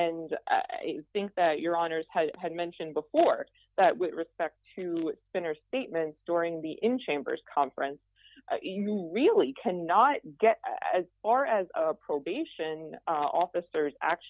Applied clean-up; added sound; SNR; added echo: none; none; none; none.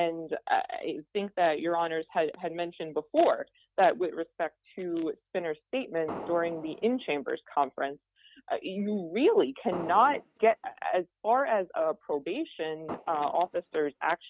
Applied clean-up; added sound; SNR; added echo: neural mask model RNNoise.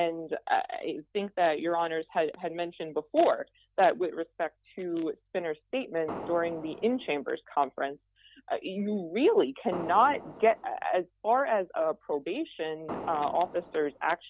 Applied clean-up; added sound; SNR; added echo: none; Fireworks; 12 dB; none.